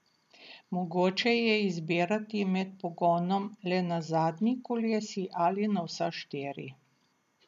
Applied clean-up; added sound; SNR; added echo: none; none; none; none.